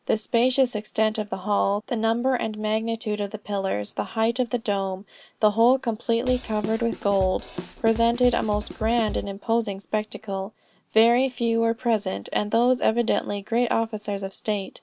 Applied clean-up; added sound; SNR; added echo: none; Drum kit; 10 dB; none.